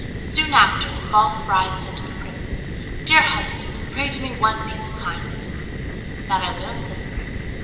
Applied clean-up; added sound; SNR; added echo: none; Fire; 5 dB; reverberation time 2.9 s.